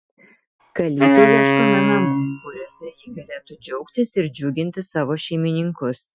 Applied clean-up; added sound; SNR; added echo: classical method Wiener filter.